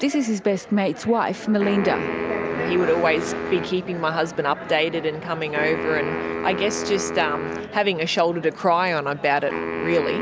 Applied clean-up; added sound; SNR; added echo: none; Wind instrument, woodwind instrument; 8 dB; none.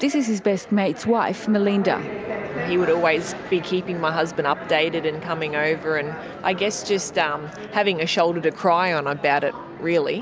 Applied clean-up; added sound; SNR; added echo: none; none; none; none.